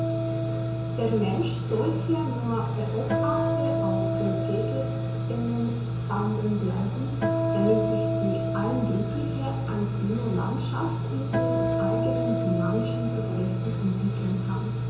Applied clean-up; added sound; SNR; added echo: none; Acoustic guitar; 5 dB; reverberation time 0.7 s.